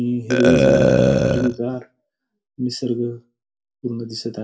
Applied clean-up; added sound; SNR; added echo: none; Burping, eructation; -4 dB; reverberation time 0.2 s.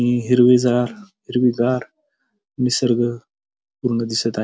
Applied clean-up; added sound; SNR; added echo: none; none; none; none.